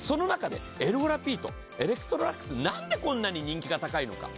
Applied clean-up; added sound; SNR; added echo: none; none; none; none.